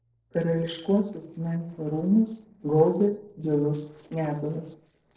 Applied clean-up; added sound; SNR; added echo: neural separator model SepFormer DNS4.